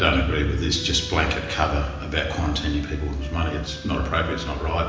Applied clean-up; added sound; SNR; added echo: none; Wind instrument, woodwind instrument; 18 dB; reverberation time 1.0 s.